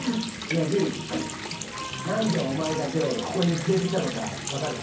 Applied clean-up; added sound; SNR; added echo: none; Water tap, faucet; 9 dB; reverberation time 0.6 s.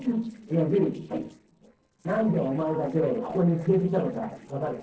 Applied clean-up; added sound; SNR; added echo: neural separator model SepFormer DNS4.